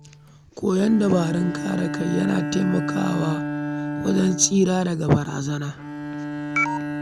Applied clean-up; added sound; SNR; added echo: none; Bowed string instrument; 6 dB; none.